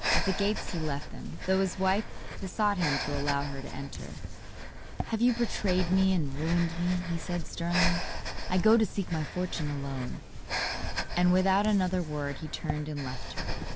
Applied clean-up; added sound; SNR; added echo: none; Breathing; 3 dB; none.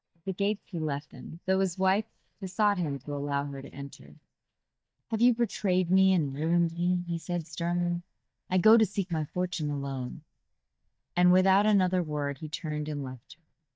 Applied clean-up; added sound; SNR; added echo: neural mask model DeepFilterNet 3.